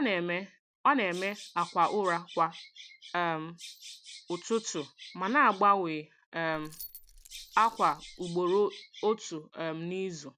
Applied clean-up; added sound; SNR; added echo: none; Keys jangling + Bird vocalization, bird call, bird song; 18 dB; none.